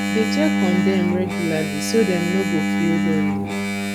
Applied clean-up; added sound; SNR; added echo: none; Engine; -2 dB; none.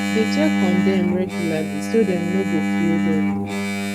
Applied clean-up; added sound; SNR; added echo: neural mask model RNNoise.